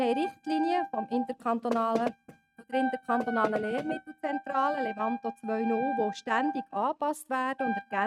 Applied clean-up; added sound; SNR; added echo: neural mask model RNNoise.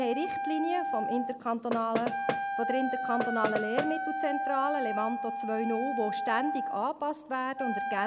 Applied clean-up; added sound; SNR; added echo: none; Wind instrument, woodwind instrument + Knock; 1 dB; none.